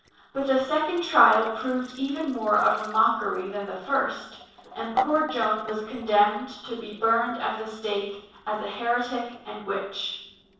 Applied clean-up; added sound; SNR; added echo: neural separator model SepFormer DNS4.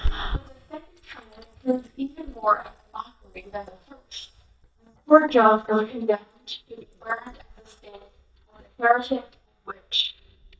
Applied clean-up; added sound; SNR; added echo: neural mask model DeepFilterNet 3.